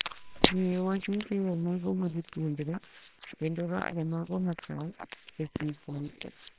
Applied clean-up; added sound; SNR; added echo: neural separator model SepFormer WHAMR!.